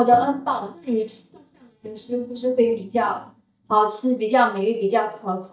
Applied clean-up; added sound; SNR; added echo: neural mask model DeepFilterNet 3.